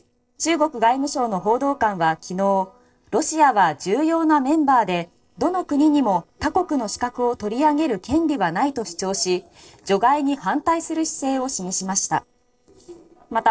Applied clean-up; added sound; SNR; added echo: neural separator model SepFormer DNS4.